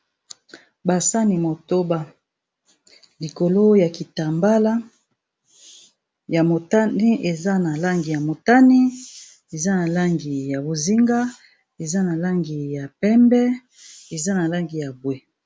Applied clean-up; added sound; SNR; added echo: none; none; none; none.